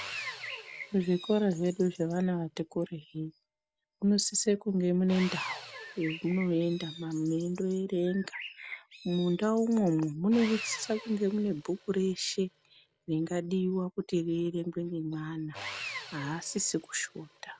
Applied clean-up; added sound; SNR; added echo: none; Sawing + Bird; 15 dB; none.